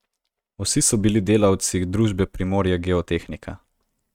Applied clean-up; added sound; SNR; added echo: neural mask model RNNoise.